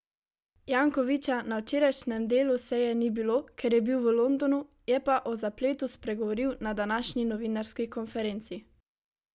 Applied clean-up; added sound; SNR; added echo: none; none; none; none.